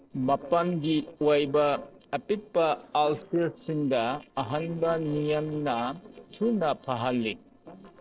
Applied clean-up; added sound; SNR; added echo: neural separator model SepFormer DNS4.